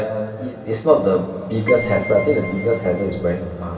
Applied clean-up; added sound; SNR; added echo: none; Keyboard (musical); 12 dB; reverberation time 2.7 s.